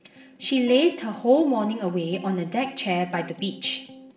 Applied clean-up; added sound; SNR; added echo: none; Electric guitar; 19 dB; reverberation time 0.5 s.